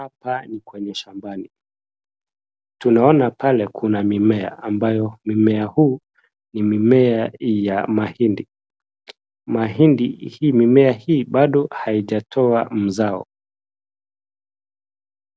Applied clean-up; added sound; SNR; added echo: none; none; none; none.